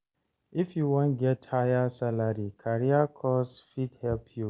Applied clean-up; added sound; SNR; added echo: none; none; none; none.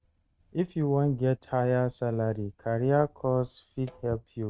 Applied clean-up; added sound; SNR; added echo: neural mask model RNNoise.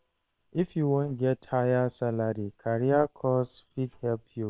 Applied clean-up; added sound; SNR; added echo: neural separator model SepFormer WHAM!.